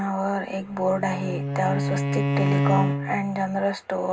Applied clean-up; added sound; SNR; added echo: none; Bowed string instrument; -1 dB; reverberation time 0.2 s.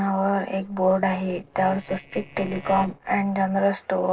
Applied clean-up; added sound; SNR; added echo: neural separator model SepFormer DNS4.